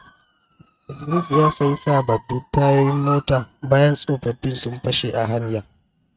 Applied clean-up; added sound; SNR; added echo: neural mask model RNNoise.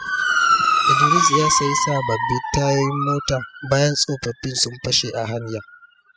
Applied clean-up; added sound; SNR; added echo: classical method spectral subtraction.